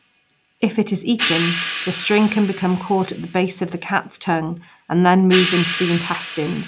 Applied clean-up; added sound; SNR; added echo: none; Hi-hat; 5 dB; none.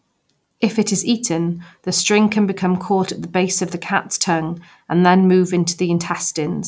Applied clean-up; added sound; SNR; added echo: none; none; none; none.